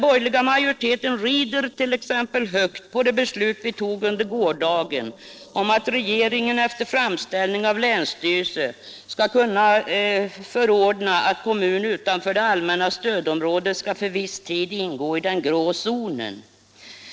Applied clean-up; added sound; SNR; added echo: neural separator model SepFormer DNS4.